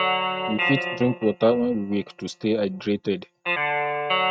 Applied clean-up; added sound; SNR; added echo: neural mask model RNNoise.